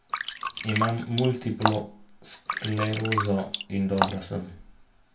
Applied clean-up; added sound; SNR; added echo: none; Drip; 2 dB; reverberation time 0.2 s.